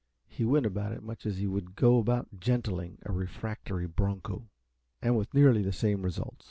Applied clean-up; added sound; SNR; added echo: none; none; none; none.